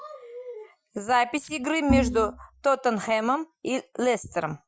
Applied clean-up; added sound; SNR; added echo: classical method Wiener filter.